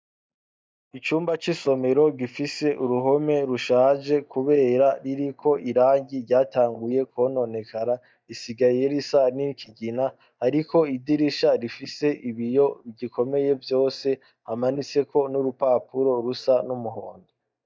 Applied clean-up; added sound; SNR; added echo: neural mask model DeepFilterNet 3.